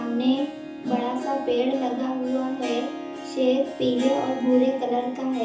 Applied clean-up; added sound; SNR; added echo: none; Harp; 10 dB; reverberation time 0.6 s.